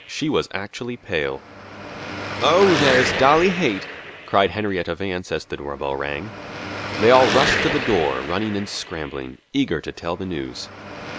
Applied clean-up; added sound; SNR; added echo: none; Car passing by / Traffic noise, roadway noise / Engine; 6 dB; none.